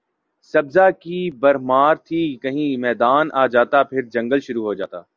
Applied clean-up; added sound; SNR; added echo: none; none; none; none.